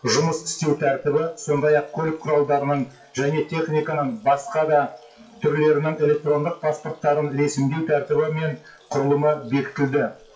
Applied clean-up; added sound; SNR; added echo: classical method WPE with log-MMSE.